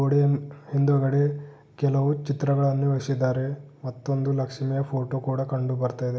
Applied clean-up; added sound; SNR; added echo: none; none; none; none.